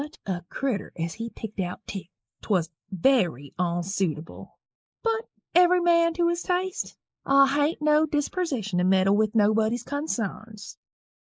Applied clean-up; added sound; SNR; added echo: neural mask model Resemble Enhance denoiser.